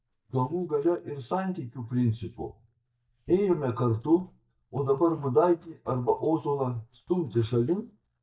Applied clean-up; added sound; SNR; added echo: neural mask model DeepFilterNet 3.